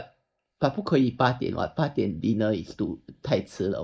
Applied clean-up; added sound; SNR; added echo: neural mask model Resemble Enhance denoiser.